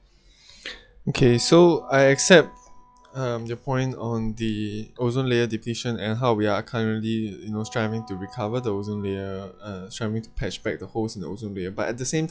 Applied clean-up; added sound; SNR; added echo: classical method log-MMSE.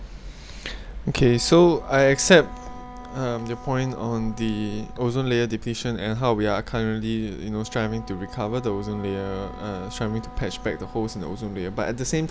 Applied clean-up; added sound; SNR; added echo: none; Wind instrument, woodwind instrument; 20 dB; none.